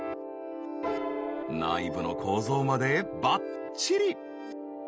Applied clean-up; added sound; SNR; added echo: none; Piano; 10 dB; none.